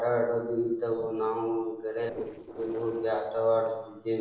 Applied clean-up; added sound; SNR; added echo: neural separator model SepFormer DNS4.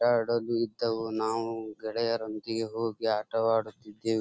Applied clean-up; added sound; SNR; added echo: none; none; none; none.